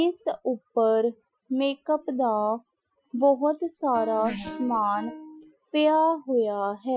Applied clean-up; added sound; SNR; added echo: classical method Wiener filter.